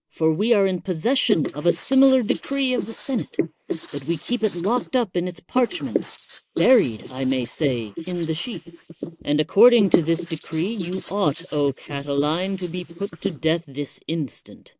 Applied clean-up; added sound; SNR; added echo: neural mask model Resemble Enhance denoiser.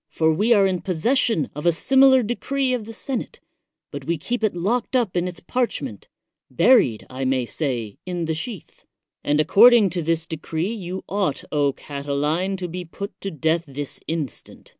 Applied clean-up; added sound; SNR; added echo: none; none; none; none.